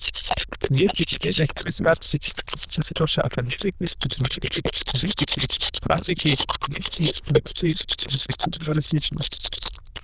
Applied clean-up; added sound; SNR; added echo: neural diffusion model UNIVERSE++.